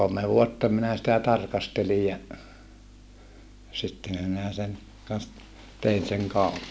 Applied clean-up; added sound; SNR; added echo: none; none; none; none.